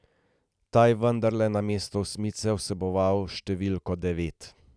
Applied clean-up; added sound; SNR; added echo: none; none; none; none.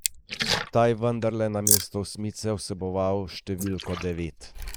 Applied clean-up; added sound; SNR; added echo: neural mask model Resemble Enhance denoiser.